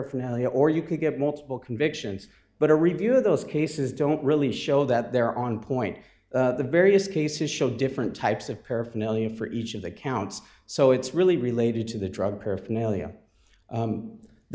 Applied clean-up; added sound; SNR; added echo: none; none; none; none.